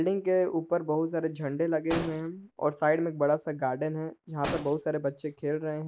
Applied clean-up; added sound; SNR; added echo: none; Explosion; 10 dB; none.